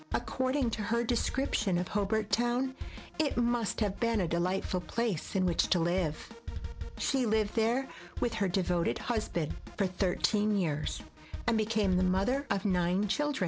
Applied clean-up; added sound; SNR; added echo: none; Drum kit; 11 dB; none.